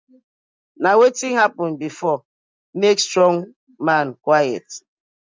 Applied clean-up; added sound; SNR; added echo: none; none; none; none.